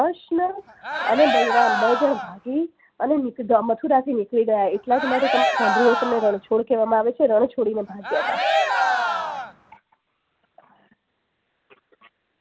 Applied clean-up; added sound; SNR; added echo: none; Cheering; 0 dB; none.